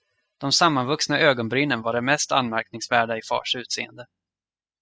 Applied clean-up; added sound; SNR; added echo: classical method spectral subtraction.